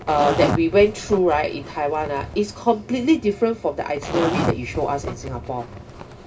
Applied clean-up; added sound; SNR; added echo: none; Zipper (clothing); 8 dB; reverberation time 0.4 s.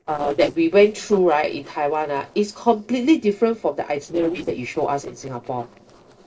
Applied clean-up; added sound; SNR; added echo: neural separator model SepFormer DNS4.